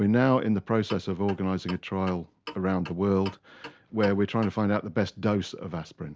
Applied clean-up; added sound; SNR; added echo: none; Clock; 18 dB; none.